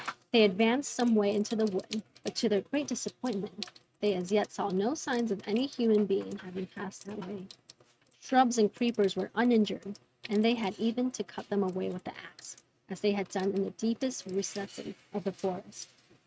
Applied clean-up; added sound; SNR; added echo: neural mask model RNNoise.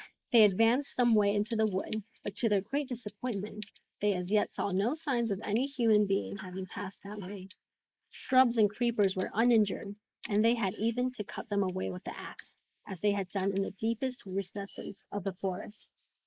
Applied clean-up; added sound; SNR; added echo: neural mask model Resemble Enhance denoiser.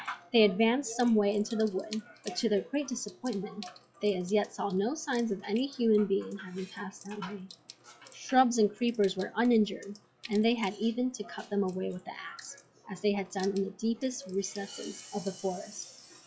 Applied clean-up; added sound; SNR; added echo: classical method log-MMSE.